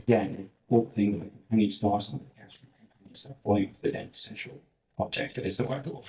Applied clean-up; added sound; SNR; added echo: neural mask model DeepFilterNet 3.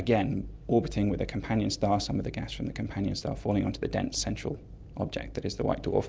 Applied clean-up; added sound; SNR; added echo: none; none; none; none.